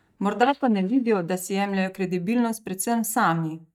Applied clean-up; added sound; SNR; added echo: neural mask model DeepFilterNet 3.